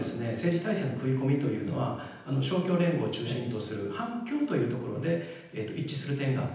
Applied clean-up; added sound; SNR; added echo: none; none; none; reverberation time 0.9 s.